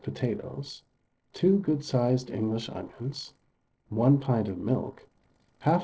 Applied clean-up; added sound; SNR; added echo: neural separator model SepFormer DNS4.